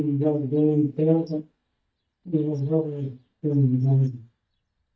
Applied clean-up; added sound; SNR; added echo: neural mask model DeepFilterNet 3.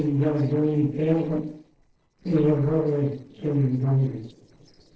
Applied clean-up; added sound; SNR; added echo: neural separator model SepFormer DNS4.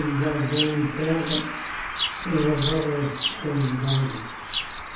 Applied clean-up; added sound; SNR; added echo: none; Bird vocalization, bird call, bird song; 2 dB; reverberation time 2.2 s.